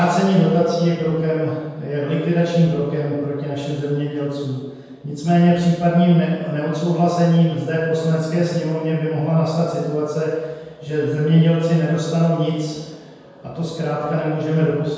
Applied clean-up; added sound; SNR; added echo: none; none; none; reverberation time 1.2 s.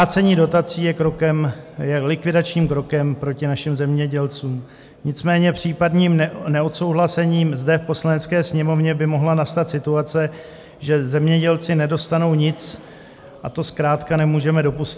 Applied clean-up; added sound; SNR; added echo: none; none; none; none.